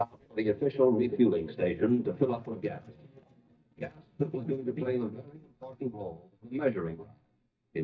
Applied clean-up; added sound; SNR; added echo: neural mask model DeepFilterNet 3.